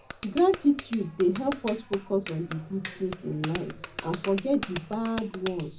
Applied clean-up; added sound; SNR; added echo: none; Bicycle bell; 0 dB; reverberation time 0.4 s.